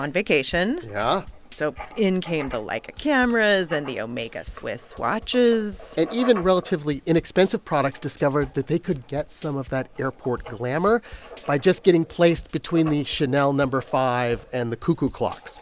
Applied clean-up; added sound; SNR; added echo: none; Writing + Drum / Drum kit; 19 dB; none.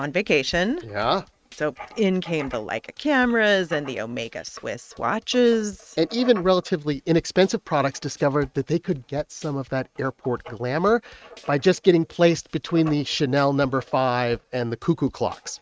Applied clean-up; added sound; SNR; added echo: neural mask model RNNoise.